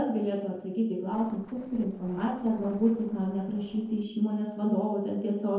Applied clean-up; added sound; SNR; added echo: neural separator model SepFormer DNS4.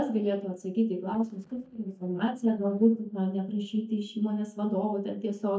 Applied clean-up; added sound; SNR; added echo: neural mask model DeepFilterNet 3.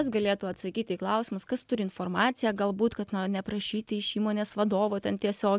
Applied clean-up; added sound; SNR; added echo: none; none; none; none.